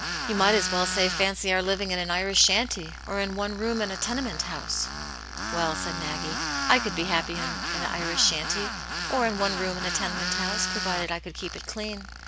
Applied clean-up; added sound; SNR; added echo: none; Tools; 5 dB; none.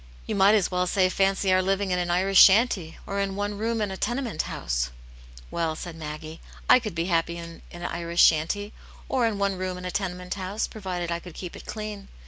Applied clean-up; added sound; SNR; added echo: none; none; none; none.